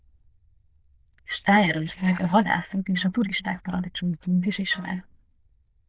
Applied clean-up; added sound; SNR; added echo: neural diffusion model UNIVERSE++.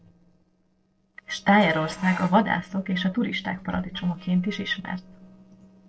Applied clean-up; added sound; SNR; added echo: neural separator model SepFormer DNS4.